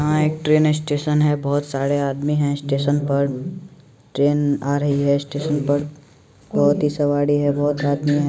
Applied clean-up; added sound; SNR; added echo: none; none; none; none.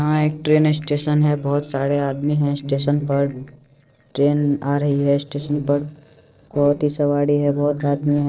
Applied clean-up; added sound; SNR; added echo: neural separator model SepFormer DNS4.